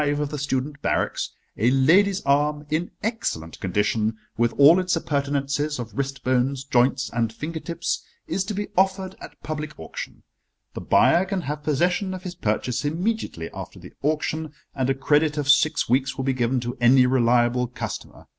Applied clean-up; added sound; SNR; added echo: none; none; none; none.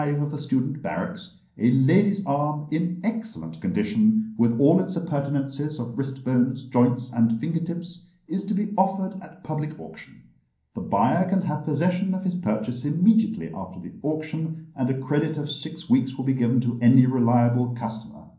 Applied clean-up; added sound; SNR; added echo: none; none; none; reverberation time 0.6 s.